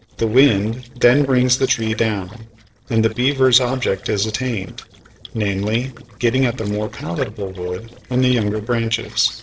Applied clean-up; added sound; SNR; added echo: neural separator model SepFormer DNS4.